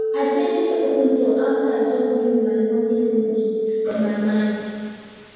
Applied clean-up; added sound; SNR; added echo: none; Telephone; 1 dB; reverberation time 2.1 s.